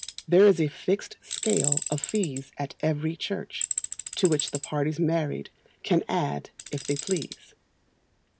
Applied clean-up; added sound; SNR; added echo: none; Tools; 7 dB; none.